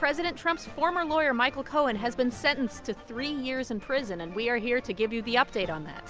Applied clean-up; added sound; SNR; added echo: none; none; none; none.